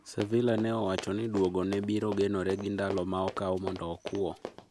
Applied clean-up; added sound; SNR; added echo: none; Run; 13 dB; none.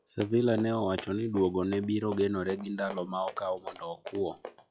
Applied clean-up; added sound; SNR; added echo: classical method log-MMSE.